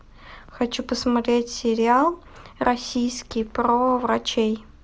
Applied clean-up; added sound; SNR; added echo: none; none; none; none.